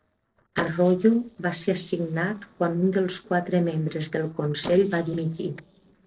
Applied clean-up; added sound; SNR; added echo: neural separator model SepFormer DNS4.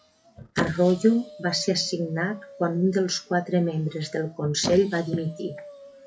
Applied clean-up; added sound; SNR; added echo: classical method WPE with log-MMSE.